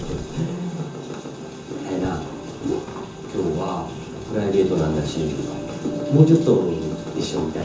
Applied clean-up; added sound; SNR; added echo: none; Car; 17 dB; reverberation time 0.6 s.